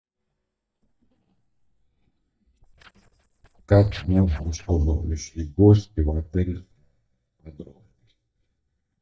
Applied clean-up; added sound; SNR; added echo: neural mask model DeepFilterNet 3.